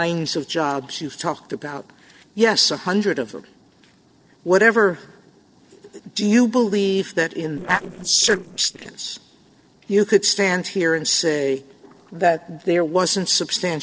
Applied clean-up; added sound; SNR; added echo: neural separator model SepFormer DNS4.